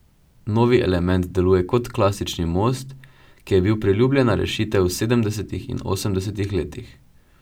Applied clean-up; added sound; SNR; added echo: none; none; none; none.